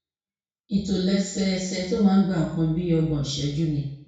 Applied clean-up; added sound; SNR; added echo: none; none; none; reverberation time 0.6 s.